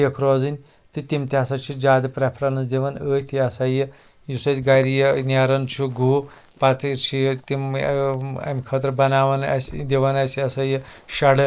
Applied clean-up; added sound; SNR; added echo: neural mask model Resemble Enhance denoiser.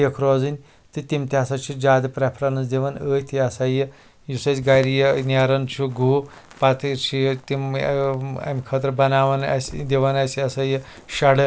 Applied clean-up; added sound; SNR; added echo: none; none; none; none.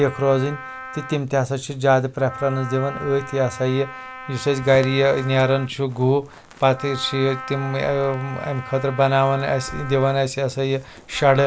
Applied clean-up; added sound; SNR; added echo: none; Wind instrument, woodwind instrument; 15 dB; none.